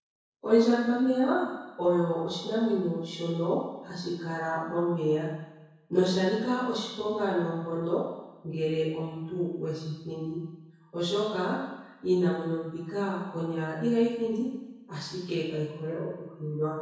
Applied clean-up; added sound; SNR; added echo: none; none; none; reverberation time 1.0 s.